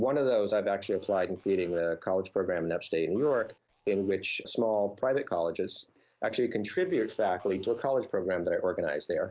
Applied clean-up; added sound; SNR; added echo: neural separator model SepFormer DNS4.